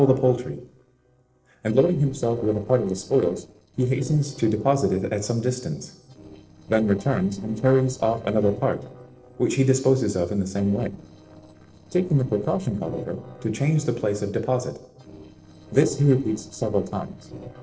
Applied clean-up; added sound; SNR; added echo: neural separator model SepFormer DNS4.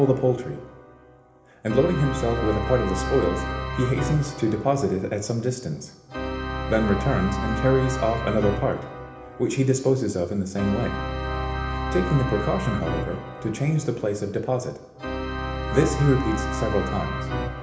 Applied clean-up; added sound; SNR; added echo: none; Organ; 5 dB; reverberation time 1.0 s.